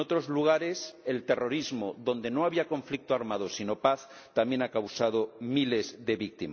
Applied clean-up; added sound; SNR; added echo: none; none; none; none.